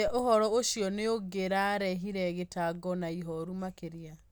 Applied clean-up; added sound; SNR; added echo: none; none; none; none.